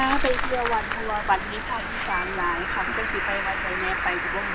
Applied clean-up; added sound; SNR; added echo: none; Cricket; -1 dB; none.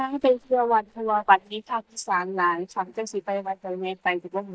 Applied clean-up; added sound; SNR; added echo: neural mask model DeepFilterNet 3.